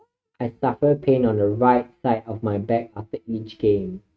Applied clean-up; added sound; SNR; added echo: neural mask model RNNoise.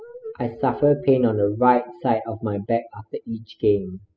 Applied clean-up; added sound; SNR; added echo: classical method spectral subtraction.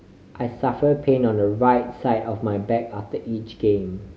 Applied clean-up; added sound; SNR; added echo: none; none; none; none.